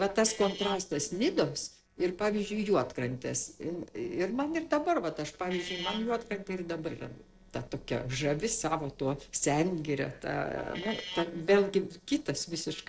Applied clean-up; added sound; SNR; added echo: neural separator model SepFormer DNS4.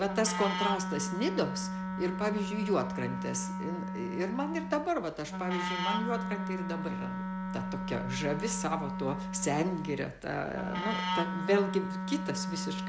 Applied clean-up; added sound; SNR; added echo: none; Wind instrument, woodwind instrument; 2 dB; none.